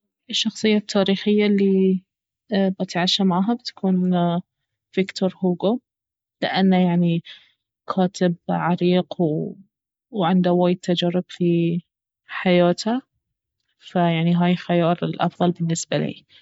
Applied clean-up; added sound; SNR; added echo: none; none; none; none.